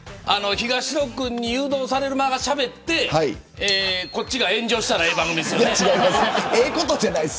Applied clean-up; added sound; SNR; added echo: none; Glockenspiel; 14 dB; none.